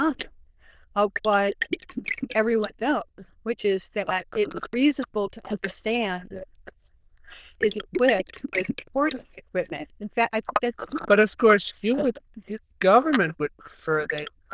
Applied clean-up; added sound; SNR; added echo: neural diffusion model UNIVERSE++.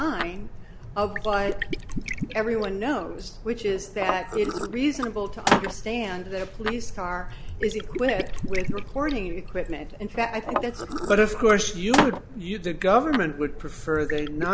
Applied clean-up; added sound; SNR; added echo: none; Liquid; 6 dB; none.